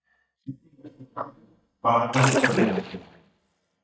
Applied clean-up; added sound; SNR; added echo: neural mask model DeepFilterNet 3.